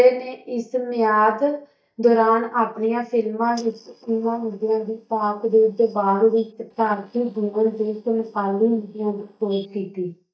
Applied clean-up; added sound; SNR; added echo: neural mask model DeepFilterNet 3.